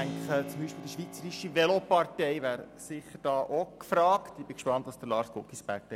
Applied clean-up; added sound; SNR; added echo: none; Keyboard (musical); 15 dB; none.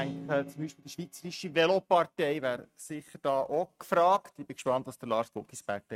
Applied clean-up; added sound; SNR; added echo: neural mask model RNNoise.